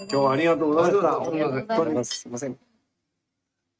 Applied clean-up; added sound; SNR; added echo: neural mask model RNNoise.